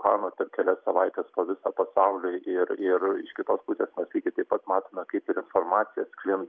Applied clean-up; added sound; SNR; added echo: none; none; none; none.